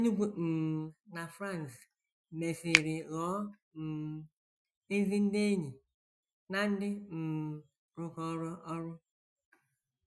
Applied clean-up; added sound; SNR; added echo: classical method Wiener filter.